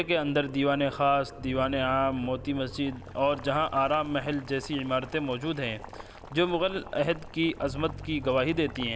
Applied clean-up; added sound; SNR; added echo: none; Bass guitar + Boiling; 14 dB; none.